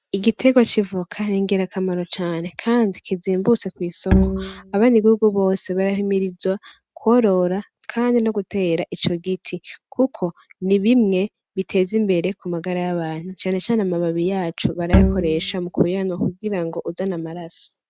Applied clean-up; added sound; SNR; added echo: neural mask model RNNoise.